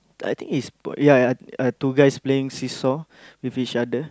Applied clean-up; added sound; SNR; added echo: none; none; none; none.